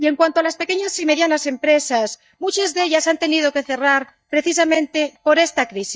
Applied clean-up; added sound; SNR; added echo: neural mask model DeepFilterNet 3.